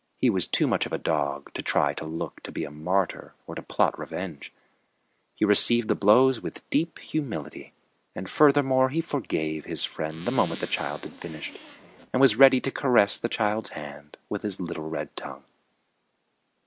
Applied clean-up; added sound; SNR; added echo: none; Zipper (clothing); 18 dB; none.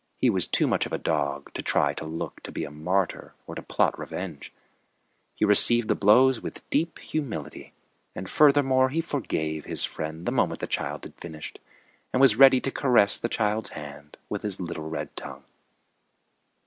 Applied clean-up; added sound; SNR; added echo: none; none; none; none.